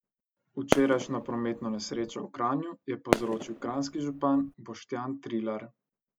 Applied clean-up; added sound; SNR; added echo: none; Fireworks; 2 dB; none.